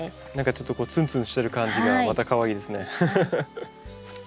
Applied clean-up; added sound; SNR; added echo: none; none; none; none.